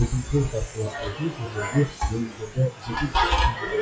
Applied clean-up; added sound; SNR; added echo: classical method WPE with log-MMSE.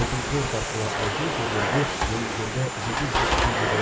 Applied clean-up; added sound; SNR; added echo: none; Domestic sounds, home sounds; -3 dB; reverberation time 2.8 s.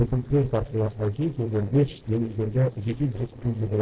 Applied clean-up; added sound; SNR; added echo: neural separator model SepFormer DNS4.